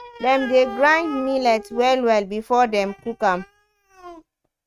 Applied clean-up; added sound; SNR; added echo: neural mask model RNNoise.